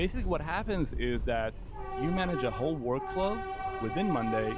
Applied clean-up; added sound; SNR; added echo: none; Subway, metro, underground / Train; 3 dB; none.